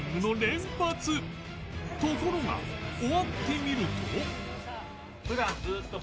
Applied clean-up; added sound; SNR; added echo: none; none; none; none.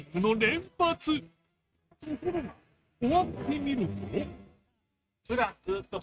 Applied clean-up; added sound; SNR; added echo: neural mask model RNNoise.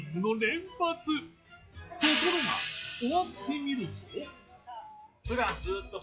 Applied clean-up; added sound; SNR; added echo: classical method log-MMSE.